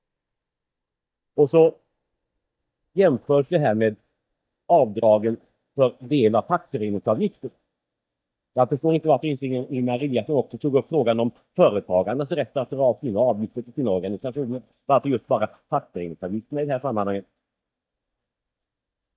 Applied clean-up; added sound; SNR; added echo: neural mask model DeepFilterNet 3.